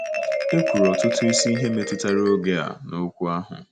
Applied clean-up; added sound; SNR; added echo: none; Marimba, xylophone; 3 dB; none.